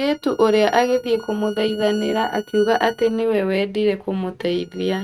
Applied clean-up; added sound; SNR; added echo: neural mask model RNNoise.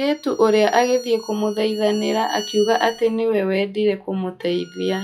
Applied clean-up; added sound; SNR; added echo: classical method log-MMSE.